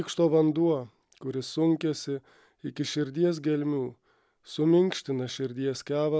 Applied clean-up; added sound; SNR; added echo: none; none; none; none.